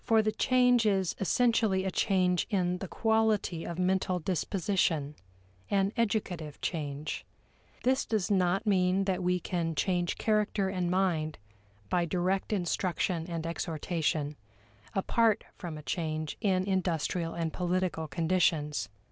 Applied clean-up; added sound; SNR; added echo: none; none; none; none.